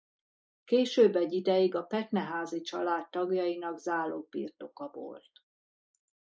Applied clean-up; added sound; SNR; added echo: neural mask model Resemble Enhance denoiser.